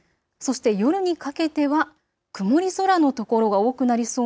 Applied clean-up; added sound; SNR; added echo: none; none; none; none.